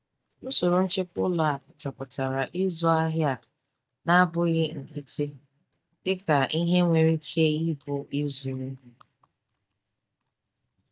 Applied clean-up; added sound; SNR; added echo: neural mask model DeepFilterNet 3.